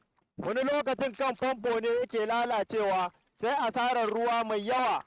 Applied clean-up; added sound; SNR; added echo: neural mask model RNNoise.